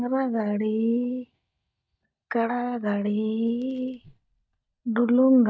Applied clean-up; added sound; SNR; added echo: neural mask model DeepFilterNet 3.